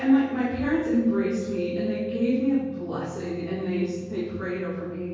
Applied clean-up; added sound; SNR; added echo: none; Mallet percussion; 12 dB; reverberation time 1.3 s.